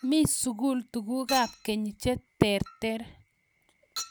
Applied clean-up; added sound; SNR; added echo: none; Chink, clink; 15 dB; none.